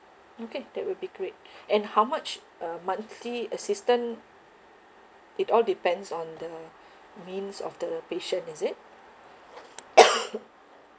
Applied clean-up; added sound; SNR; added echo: none; none; none; none.